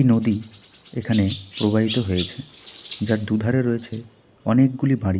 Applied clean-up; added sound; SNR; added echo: none; Chirp, tweet; 18 dB; none.